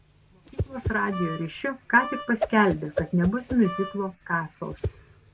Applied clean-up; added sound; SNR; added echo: none; Wind instrument, woodwind instrument + Whoosh, swoosh, swish; 8 dB; none.